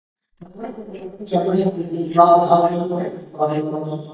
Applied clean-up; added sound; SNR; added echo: neural mask model DeepFilterNet 3.